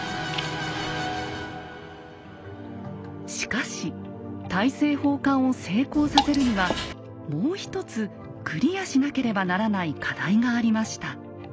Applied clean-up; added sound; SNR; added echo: none; Drip / Water; 1 dB; none.